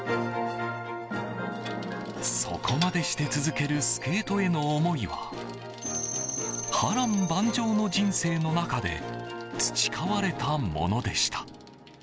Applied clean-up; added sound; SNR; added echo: none; Bicycle + Harmonica; 19 dB; none.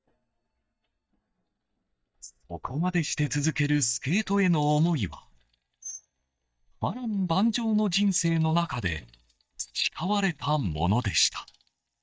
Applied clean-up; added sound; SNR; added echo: neural mask model DeepFilterNet 3.